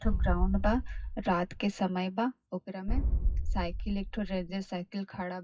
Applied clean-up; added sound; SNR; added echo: classical method WPE with log-MMSE.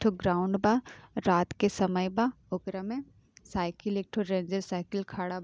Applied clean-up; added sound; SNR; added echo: none; none; none; none.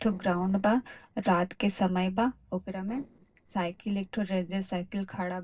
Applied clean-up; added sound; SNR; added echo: neural separator model SepFormer DNS4.